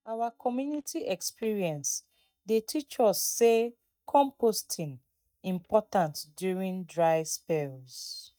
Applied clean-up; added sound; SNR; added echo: neural mask model DeepFilterNet 3.